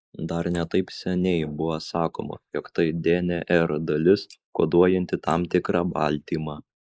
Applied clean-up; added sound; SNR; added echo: neural mask model Resemble Enhance denoiser.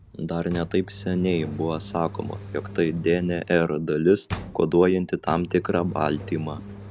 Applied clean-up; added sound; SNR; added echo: none; Engine; 14 dB; none.